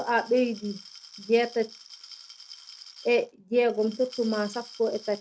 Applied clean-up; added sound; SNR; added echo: none; Glass; 19 dB; none.